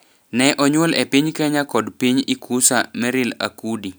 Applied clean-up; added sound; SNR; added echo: none; none; none; none.